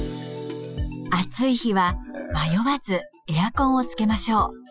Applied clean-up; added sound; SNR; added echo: classical method Wiener filter.